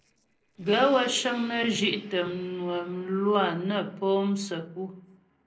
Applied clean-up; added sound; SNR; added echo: neural separator model SepFormer DNS4.